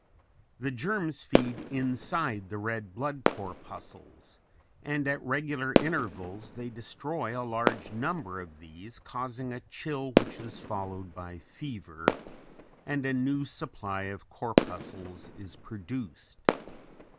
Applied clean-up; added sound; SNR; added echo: none; Fireworks; -1 dB; none.